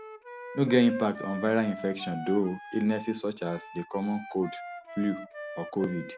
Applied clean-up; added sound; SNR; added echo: none; Wind instrument, woodwind instrument; 12 dB; none.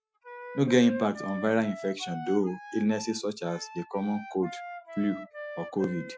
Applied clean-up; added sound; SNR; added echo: classical method Wiener filter.